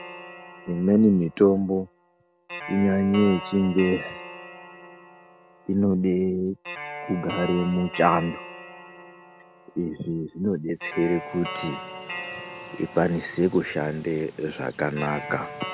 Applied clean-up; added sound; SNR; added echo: none; Guitar; 13 dB; none.